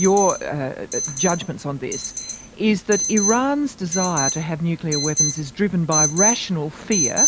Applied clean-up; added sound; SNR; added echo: none; Alarm; 3 dB; none.